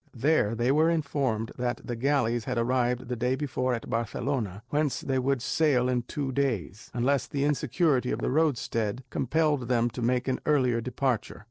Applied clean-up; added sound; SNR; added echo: neural separator model SepFormer DNS4.